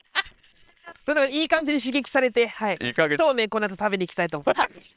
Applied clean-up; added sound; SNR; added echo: neural separator model SepFormer WHAM!.